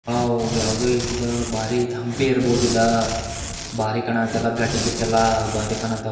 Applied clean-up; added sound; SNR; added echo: none; Tearing; 7 dB; reverberation time 1.0 s.